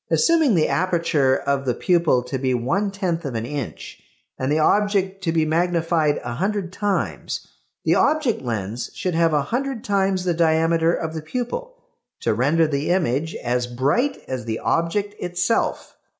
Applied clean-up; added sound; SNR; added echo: none; none; none; none.